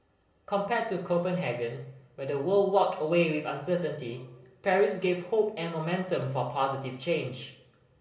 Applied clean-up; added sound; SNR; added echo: none; none; none; reverberation time 0.6 s.